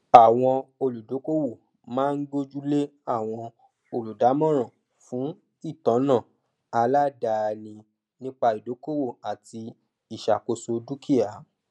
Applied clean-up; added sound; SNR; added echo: none; none; none; none.